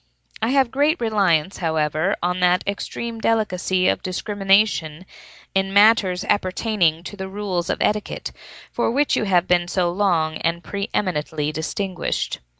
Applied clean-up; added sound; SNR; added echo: none; none; none; none.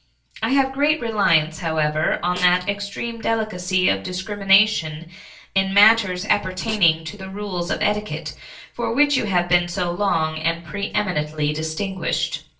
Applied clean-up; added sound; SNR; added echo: none; Snare drum; 19 dB; reverberation time 0.3 s.